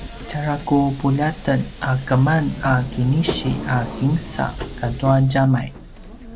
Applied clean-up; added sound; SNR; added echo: none; Subway, metro, underground; 11 dB; none.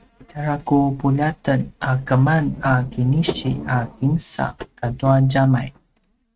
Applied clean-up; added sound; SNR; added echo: neural mask model RNNoise.